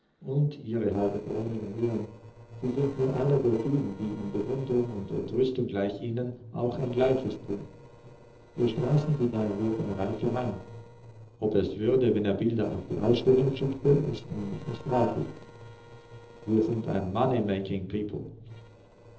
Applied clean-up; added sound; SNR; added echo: neural separator model SepFormer DNS4.